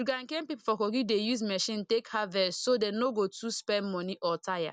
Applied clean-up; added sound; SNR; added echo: none; none; none; none.